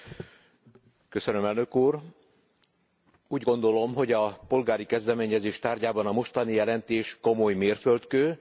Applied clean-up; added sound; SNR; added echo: none; none; none; none.